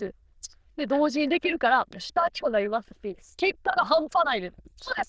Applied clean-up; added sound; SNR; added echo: neural diffusion model UNIVERSE++.